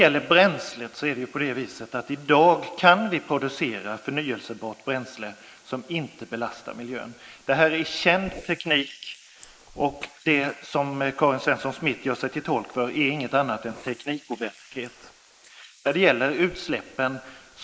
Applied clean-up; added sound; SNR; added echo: neural mask model Resemble Enhance denoiser.